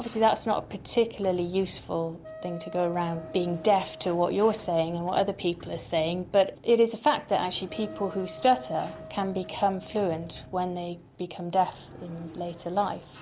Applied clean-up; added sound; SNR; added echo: none; Wind instrument, woodwind instrument + Sliding door; 17 dB; none.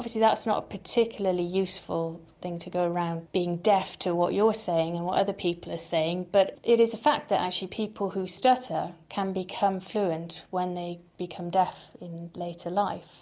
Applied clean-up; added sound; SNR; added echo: none; none; none; none.